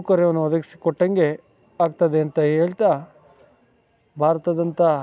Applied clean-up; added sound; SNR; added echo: none; none; none; none.